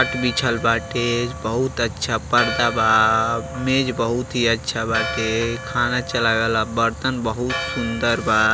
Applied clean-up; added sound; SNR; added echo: none; Church bell; 11 dB; none.